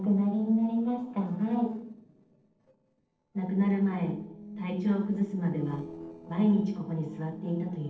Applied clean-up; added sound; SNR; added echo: neural separator model SepFormer DNS4.